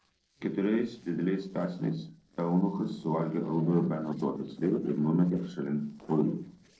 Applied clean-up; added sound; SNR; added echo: neural separator model SepFormer DNS4.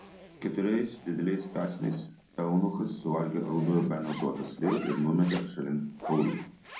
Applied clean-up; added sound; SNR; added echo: none; Zipper (clothing); 15 dB; reverberation time 0.6 s.